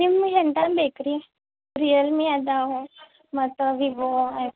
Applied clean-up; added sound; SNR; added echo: none; none; none; none.